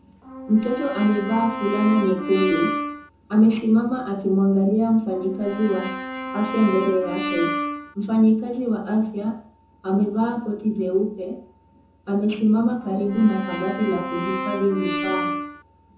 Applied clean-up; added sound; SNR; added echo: none; Brass instrument; 7 dB; reverberation time 0.5 s.